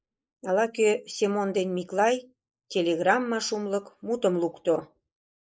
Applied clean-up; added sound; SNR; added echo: neural mask model Resemble Enhance denoiser.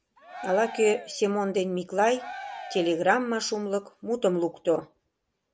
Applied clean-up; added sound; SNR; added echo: none; Cheering; 15 dB; none.